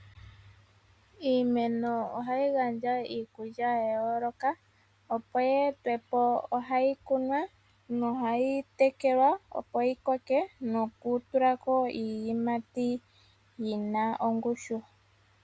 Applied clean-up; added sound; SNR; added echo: none; none; none; none.